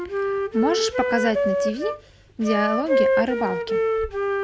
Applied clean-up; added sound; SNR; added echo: none; Wind instrument, woodwind instrument; -3 dB; none.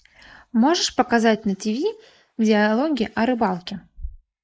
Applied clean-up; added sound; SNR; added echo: neural mask model Resemble Enhance denoiser.